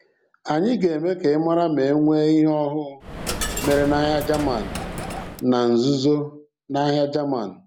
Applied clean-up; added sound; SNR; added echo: none; Coin (dropping); 8 dB; none.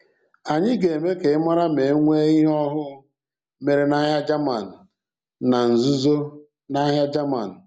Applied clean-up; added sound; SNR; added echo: none; none; none; none.